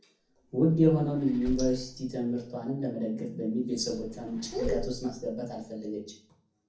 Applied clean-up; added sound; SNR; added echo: none; Vehicle; 13 dB; reverberation time 0.6 s.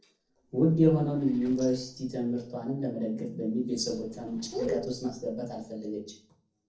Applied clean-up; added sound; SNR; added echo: neural separator model SepFormer DNS4.